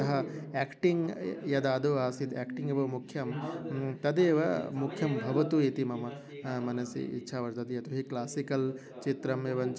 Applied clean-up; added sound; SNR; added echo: none; none; none; none.